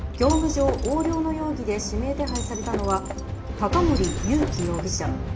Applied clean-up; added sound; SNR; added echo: none; Shatter; 12 dB; none.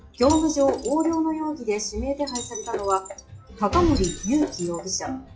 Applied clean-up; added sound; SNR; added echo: classical method log-MMSE.